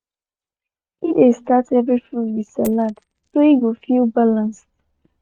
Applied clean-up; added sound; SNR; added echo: neural mask model RNNoise.